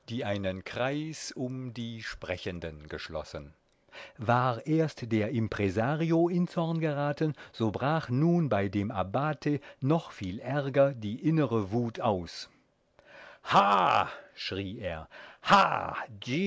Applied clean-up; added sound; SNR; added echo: none; none; none; none.